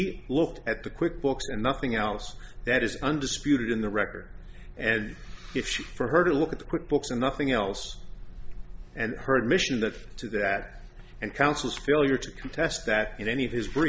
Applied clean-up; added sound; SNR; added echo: none; none; none; none.